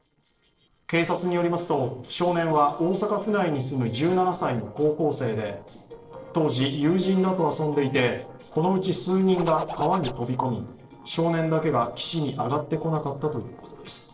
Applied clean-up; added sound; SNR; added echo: neural separator model SepFormer DNS4.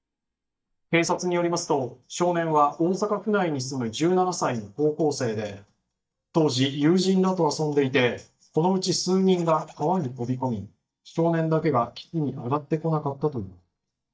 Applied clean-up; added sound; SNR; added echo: neural mask model DeepFilterNet 3.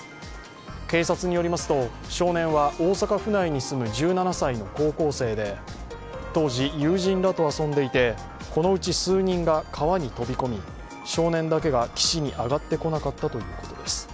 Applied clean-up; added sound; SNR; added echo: none; none; none; none.